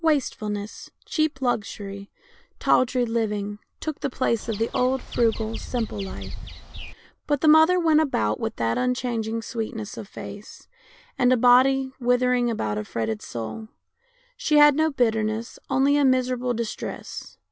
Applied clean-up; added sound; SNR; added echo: none; Bird vocalization, bird call, bird song; 9 dB; none.